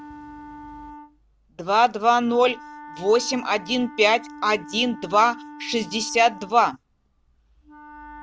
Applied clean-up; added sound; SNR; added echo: none; Wind instrument, woodwind instrument; 18 dB; none.